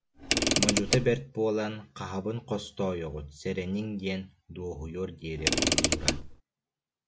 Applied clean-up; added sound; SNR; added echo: none; Mechanisms / Car; -5 dB; none.